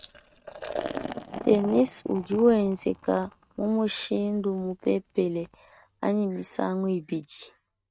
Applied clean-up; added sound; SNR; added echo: neural mask model RNNoise.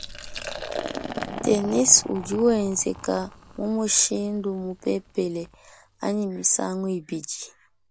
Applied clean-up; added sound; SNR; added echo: none; Liquid; 13 dB; none.